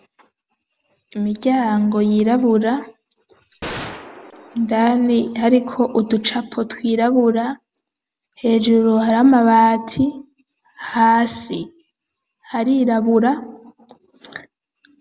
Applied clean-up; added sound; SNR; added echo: none; Gunshot, gunfire; 15 dB; none.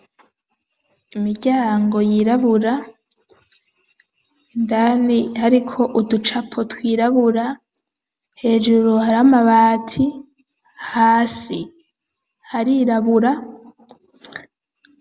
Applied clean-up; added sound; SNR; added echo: none; none; none; none.